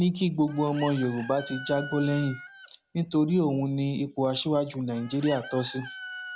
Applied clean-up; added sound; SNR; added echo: none; Chicken, rooster; 16 dB; none.